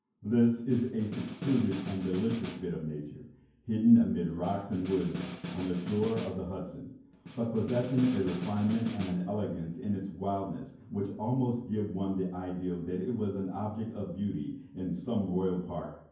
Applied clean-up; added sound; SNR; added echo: none; Snare drum; 10 dB; reverberation time 0.9 s.